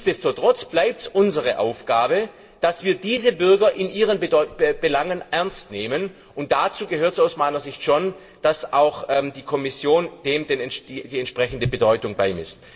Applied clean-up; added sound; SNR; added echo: none; none; none; reverberation time 0.9 s.